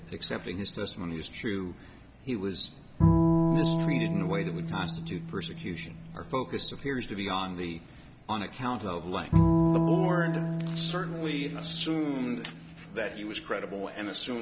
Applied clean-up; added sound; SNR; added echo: none; Bowed string instrument; -3 dB; none.